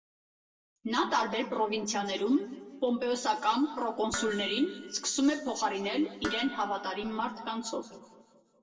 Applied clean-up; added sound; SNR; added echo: none; Dishes, pots, and pans; 14 dB; reverberation time 1.4 s.